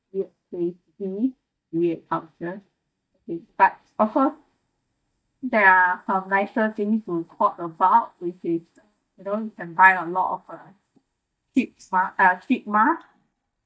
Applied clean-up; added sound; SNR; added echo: neural mask model DeepFilterNet 3.